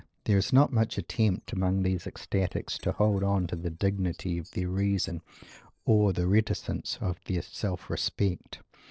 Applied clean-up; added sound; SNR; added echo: neural separator model SepFormer DNS4.